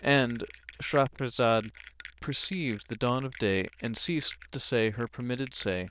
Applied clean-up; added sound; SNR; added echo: neural diffusion model UNIVERSE++.